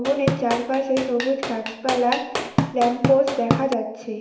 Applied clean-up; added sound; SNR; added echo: none; Drum / Drum kit; 4 dB; reverberation time 0.8 s.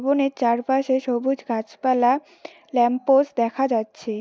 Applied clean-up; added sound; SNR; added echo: none; none; none; none.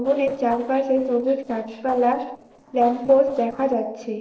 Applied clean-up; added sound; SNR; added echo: neural separator model SepFormer DNS4.